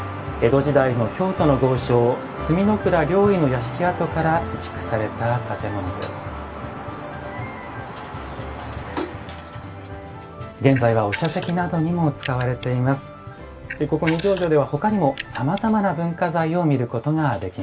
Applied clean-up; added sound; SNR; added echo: none; Camera; 12 dB; reverberation time 0.2 s.